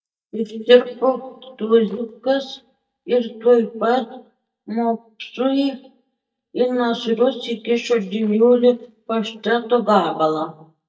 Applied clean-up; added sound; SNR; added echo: neural mask model DeepFilterNet 3.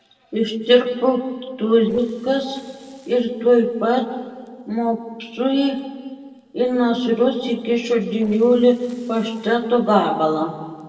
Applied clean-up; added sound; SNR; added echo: neural separator model SepFormer DNS4.